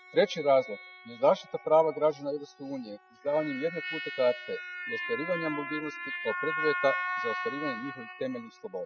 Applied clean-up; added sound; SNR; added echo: classical method spectral subtraction.